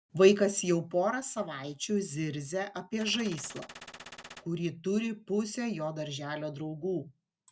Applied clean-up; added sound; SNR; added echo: none; Gunshot, gunfire; 16 dB; none.